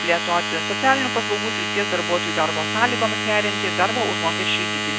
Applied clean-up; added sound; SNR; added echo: none; Domestic sounds, home sounds; 1 dB; none.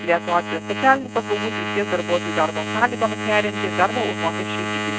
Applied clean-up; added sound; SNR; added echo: neural mask model RNNoise.